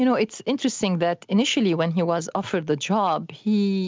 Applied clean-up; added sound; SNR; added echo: none; none; none; none.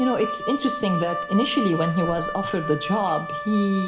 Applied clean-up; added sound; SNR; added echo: none; Wind instrument, woodwind instrument; 6 dB; reverberation time 2.0 s.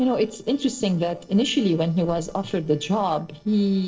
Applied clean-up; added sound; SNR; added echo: neural separator model SepFormer DNS4.